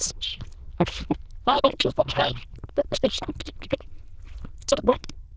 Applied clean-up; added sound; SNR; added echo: neural diffusion model UNIVERSE++.